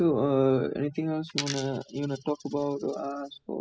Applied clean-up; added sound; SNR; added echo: classical method spectral subtraction.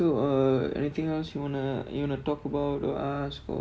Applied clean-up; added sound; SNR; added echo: none; none; none; none.